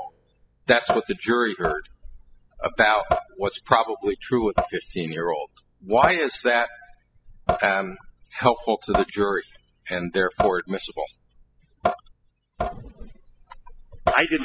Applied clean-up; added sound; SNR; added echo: classical method spectral subtraction.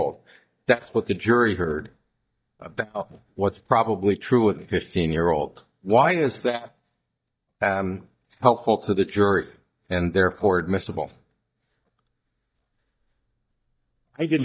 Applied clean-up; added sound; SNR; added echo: neural mask model DeepFilterNet 3.